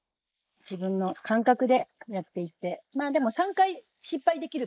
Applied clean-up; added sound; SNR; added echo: neural mask model Resemble Enhance denoiser.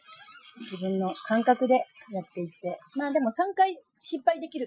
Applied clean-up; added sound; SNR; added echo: classical method Wiener filter.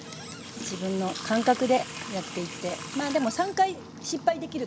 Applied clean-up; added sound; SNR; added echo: none; Water tap, faucet; 11 dB; none.